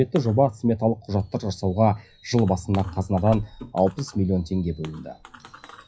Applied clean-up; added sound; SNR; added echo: classical method WPE with log-MMSE.